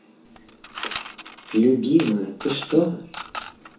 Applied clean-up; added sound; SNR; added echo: none; Coin (dropping) / Mechanisms; 13 dB; reverberation time 0.7 s.